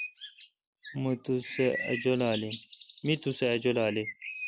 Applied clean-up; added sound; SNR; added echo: none; Bird; 11 dB; none.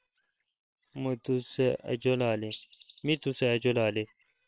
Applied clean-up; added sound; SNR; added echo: neural separator model SepFormer WHAM!.